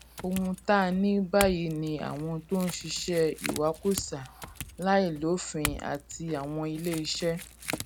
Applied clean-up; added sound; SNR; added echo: none; Chink, clink / Domestic sounds, home sounds; 11 dB; none.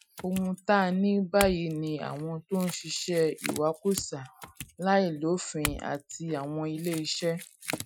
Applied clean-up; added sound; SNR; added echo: classical method Wiener filter.